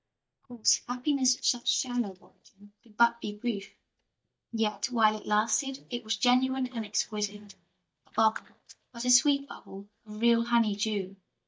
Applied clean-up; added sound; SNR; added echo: neural mask model DeepFilterNet 3.